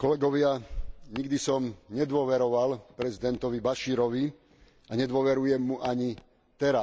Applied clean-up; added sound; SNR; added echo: none; Walk, footsteps; 20 dB; none.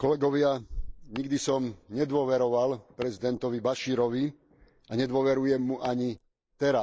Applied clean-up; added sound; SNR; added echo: neural mask model Resemble Enhance denoiser.